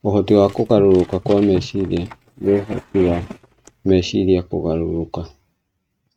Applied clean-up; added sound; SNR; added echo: neural mask model RNNoise.